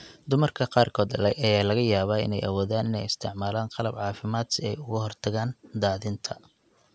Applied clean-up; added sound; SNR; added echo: none; none; none; none.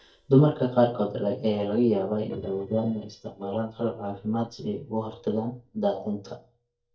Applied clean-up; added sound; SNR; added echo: neural mask model DeepFilterNet 3.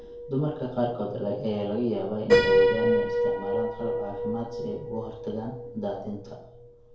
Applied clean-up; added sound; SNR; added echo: none; Piano; -3 dB; reverberation time 2.2 s.